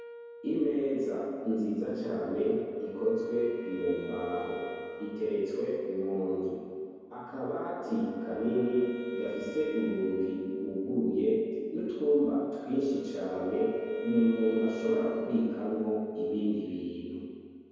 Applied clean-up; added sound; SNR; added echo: none; Wind instrument, woodwind instrument; 14 dB; reverberation time 2.2 s.